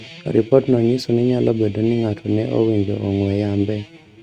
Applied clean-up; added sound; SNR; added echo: neural mask model RNNoise.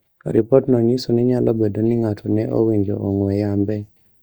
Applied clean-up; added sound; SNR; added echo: neural mask model DeepFilterNet 3.